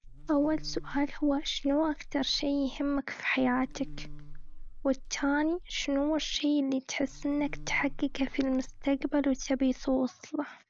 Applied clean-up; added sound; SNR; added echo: none; Buzz; 10 dB; none.